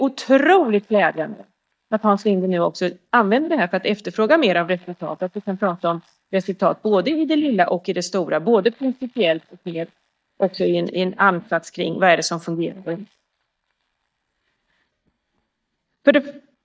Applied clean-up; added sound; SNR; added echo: neural mask model DeepFilterNet 3.